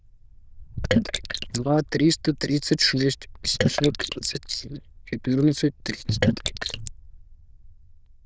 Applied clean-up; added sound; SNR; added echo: neural diffusion model UNIVERSE++.